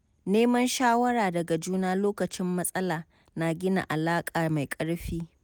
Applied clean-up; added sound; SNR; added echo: none; none; none; none.